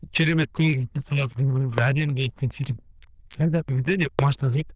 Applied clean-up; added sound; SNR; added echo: neural diffusion model UNIVERSE++.